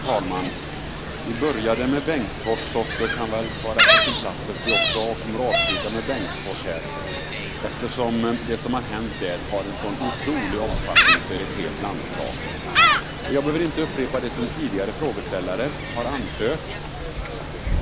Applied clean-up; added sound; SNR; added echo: none; Gull, seagull; -1 dB; none.